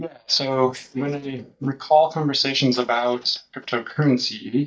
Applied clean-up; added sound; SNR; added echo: neural mask model DeepFilterNet 3.